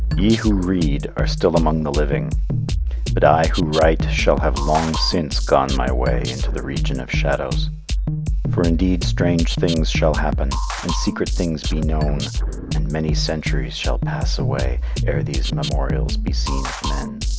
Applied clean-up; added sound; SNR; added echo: none; Drum kit; -1 dB; none.